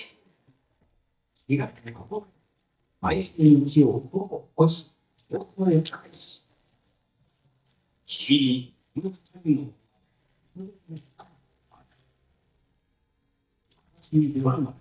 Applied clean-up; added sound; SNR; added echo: neural mask model DeepFilterNet 3.